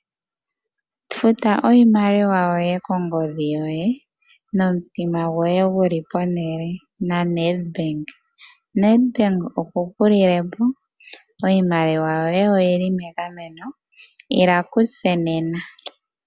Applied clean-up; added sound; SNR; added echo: none; none; none; none.